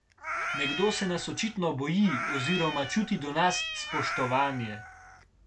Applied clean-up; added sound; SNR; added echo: none; Meow + Cat; 6 dB; none.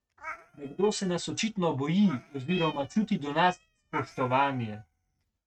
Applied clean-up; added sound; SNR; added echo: neural mask model RNNoise.